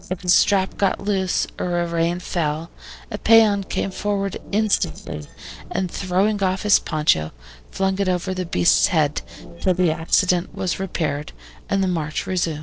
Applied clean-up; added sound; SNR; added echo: neural separator model SepFormer DNS4.